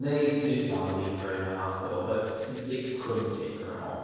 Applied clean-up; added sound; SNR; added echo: neural separator model SepFormer DNS4.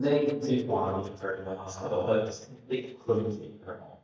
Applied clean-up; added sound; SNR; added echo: neural mask model DeepFilterNet 3.